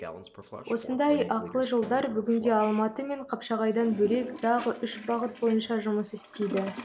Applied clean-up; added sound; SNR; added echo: none; Toilet flush; 15 dB; none.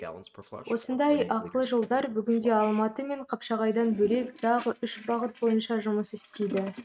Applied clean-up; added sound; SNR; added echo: neural mask model RNNoise.